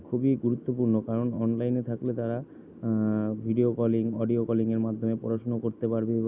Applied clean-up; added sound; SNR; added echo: none; none; none; none.